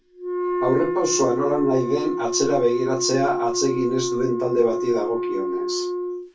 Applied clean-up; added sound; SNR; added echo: none; Wind instrument, woodwind instrument; 2 dB; reverberation time 0.2 s.